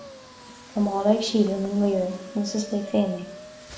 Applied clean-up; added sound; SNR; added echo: none; Car; 17 dB; reverberation time 0.6 s.